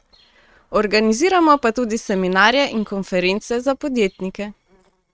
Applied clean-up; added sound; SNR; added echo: neural mask model RNNoise.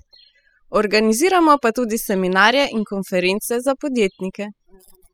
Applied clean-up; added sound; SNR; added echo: classical method spectral subtraction.